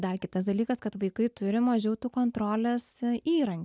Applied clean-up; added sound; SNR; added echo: none; none; none; none.